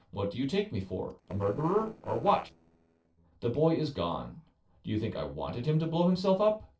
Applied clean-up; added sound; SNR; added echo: neural separator model SepFormer DNS4.